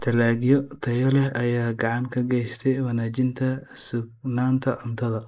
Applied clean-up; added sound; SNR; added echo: neural mask model Resemble Enhance denoiser.